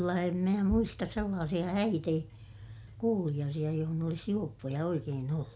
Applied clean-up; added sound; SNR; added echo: none; none; none; none.